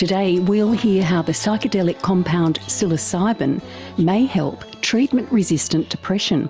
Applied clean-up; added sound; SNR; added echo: none; none; none; none.